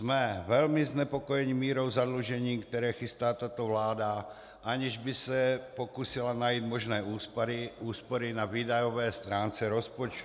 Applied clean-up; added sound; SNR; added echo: none; none; none; none.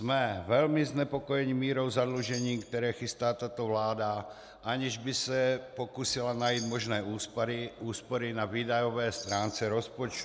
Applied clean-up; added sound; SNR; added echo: none; Chime; 17 dB; none.